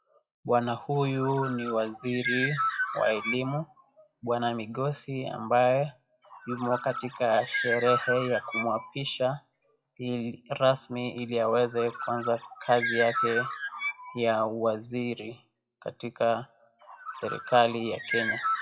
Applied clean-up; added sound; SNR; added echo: classical method WPE with log-MMSE.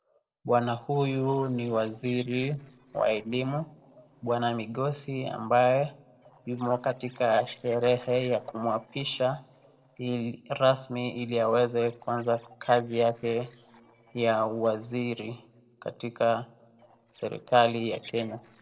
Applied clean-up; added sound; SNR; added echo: neural separator model SepFormer DNS4.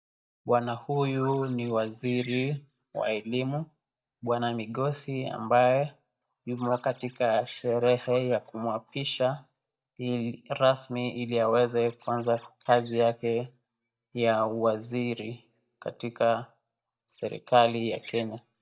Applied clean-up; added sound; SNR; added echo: neural mask model DeepFilterNet 3.